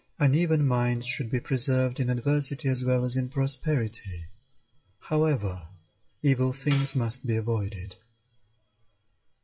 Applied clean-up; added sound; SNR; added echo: classical method WPE with log-MMSE.